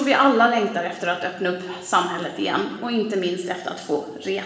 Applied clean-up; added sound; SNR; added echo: none; none; none; reverberation time 1.4 s.